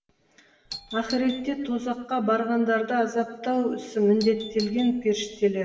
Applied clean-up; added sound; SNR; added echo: none; Doorbell; 16 dB; reverberation time 1.1 s.